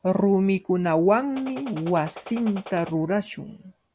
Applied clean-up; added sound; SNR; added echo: none; Gunshot, gunfire; 16 dB; none.